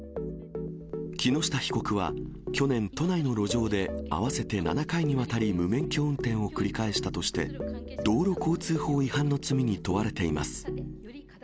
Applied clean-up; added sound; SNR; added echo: none; none; none; none.